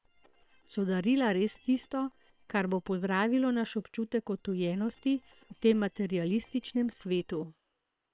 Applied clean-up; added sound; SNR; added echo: neural separator model SepFormer WHAM!.